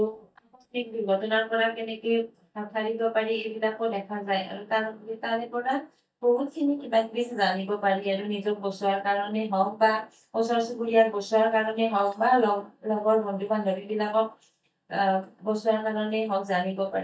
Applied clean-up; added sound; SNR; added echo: neural mask model DeepFilterNet 3.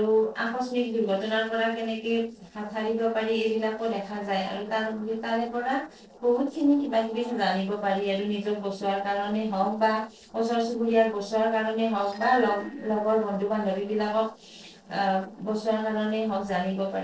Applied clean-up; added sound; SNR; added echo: neural separator model SepFormer DNS4.